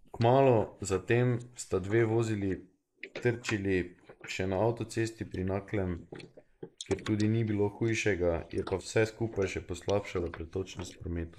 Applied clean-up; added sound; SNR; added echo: neural mask model Resemble Enhance denoiser.